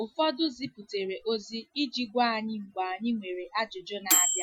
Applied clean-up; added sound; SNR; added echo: classical method Wiener filter.